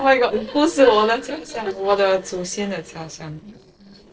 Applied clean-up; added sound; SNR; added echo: neural separator model SepFormer DNS4.